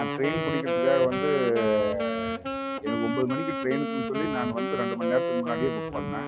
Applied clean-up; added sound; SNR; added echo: none; Wind instrument, woodwind instrument; 1 dB; none.